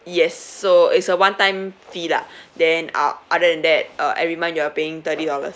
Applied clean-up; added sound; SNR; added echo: none; none; none; none.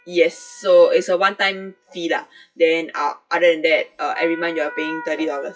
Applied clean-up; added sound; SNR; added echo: classical method WPE with log-MMSE.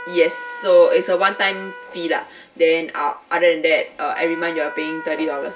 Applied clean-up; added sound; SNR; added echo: none; Trumpet; 16 dB; reverberation time 0.2 s.